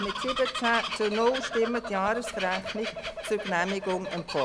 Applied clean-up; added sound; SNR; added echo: none; Bird vocalization, bird call, bird song; 6 dB; none.